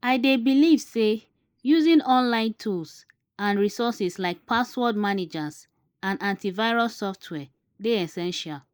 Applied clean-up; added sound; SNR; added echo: neural mask model Resemble Enhance denoiser.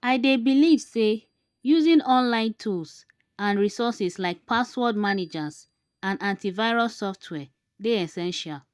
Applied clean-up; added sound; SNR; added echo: neural mask model DeepFilterNet 3.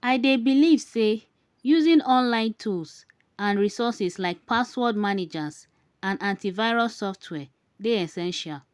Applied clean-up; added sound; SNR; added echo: none; none; none; none.